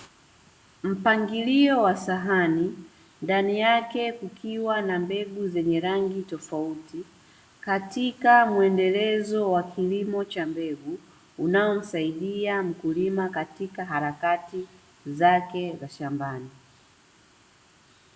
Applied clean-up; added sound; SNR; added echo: none; none; none; none.